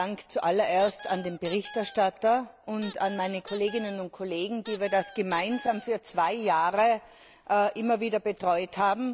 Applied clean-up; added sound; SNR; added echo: none; Squeak; 9 dB; none.